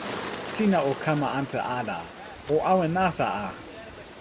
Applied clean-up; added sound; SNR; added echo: none; Bird; 11 dB; none.